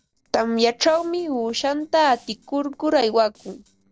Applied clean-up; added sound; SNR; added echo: neural separator model SepFormer DNS4.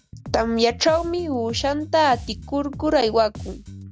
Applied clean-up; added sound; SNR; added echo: none; Bass guitar; 14 dB; none.